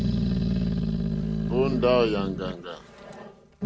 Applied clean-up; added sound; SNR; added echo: none; Growling; -1 dB; none.